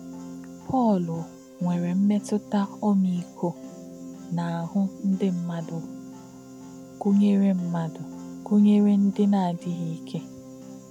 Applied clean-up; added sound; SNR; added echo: none; Piano; 16 dB; none.